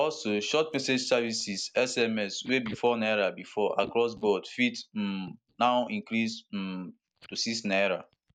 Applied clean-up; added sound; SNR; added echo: neural mask model DeepFilterNet 3.